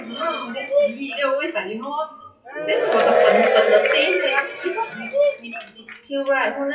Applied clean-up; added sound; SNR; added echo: classical method WPE with log-MMSE.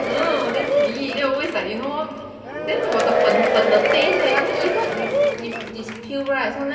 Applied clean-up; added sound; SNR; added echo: none; Applause / Crowd / Cheering; -2 dB; reverberation time 2.9 s.